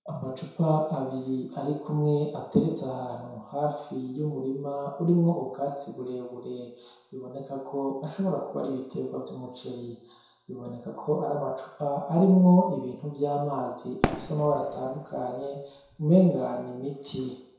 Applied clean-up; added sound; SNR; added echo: none; Fireworks; 8 dB; reverberation time 0.7 s.